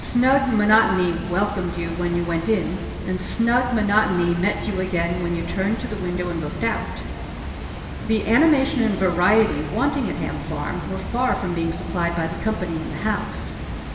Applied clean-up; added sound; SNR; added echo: none; Water; 8 dB; reverberation time 2.5 s.